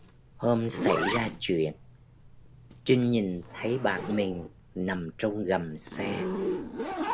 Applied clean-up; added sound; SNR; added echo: none; Zipper (clothing); 6 dB; none.